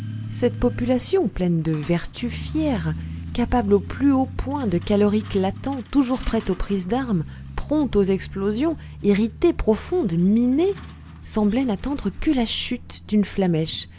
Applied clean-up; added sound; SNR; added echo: none; Truck; 13 dB; none.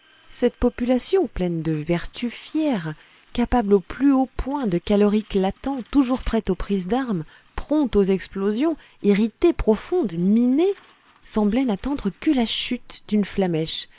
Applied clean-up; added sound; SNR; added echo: neural separator model SepFormer WHAM!.